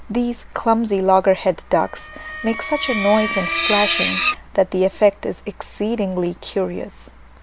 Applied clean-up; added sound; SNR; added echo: none; Screech; 2 dB; none.